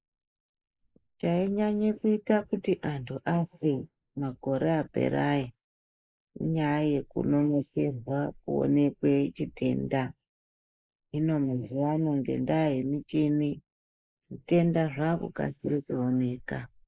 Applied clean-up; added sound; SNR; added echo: neural mask model Resemble Enhance denoiser.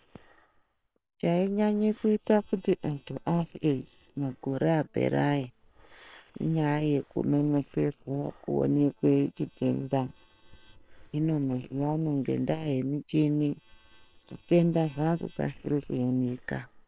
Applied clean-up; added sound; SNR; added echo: neural separator model SepFormer WHAM!.